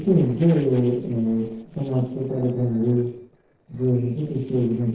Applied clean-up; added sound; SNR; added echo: neural separator model SepFormer DNS4.